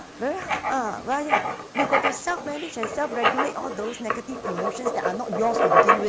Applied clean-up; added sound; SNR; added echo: none; Writing; -4 dB; none.